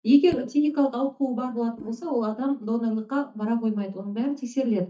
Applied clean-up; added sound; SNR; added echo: neural mask model DeepFilterNet 3.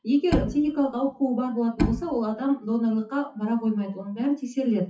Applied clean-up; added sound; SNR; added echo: classical method WPE with log-MMSE.